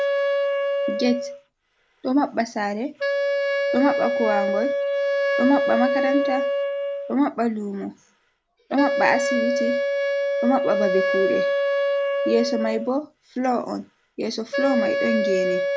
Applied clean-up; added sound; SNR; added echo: none; Wind instrument, woodwind instrument; -1 dB; none.